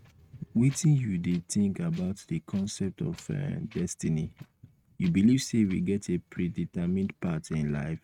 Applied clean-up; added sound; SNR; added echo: neural mask model RNNoise.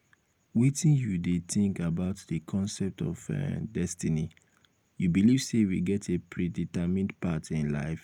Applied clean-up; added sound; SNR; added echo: none; none; none; none.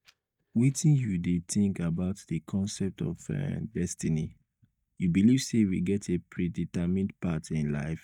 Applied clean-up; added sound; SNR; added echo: neural mask model DeepFilterNet 3.